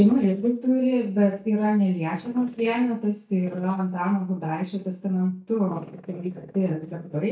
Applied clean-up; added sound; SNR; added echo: neural mask model DeepFilterNet 3.